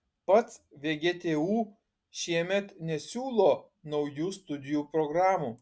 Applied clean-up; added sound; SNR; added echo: none; none; none; none.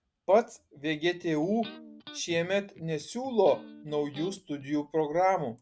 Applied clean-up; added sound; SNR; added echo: none; Electric guitar; 19 dB; none.